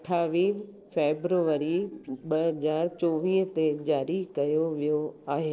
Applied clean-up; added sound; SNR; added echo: neural separator model SepFormer DNS4.